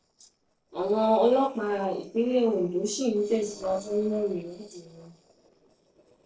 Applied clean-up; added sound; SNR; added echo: neural separator model SepFormer DNS4.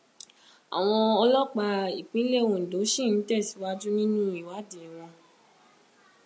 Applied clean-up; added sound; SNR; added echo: none; none; none; none.